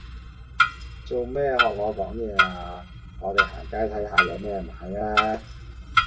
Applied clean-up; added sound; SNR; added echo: none; Clock; -3 dB; reverberation time 0.2 s.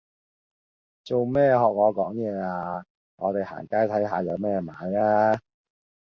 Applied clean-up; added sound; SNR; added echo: none; none; none; none.